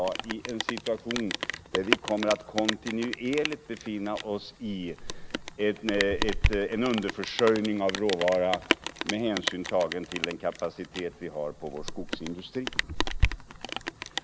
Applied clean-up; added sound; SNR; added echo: none; Rain; 2 dB; none.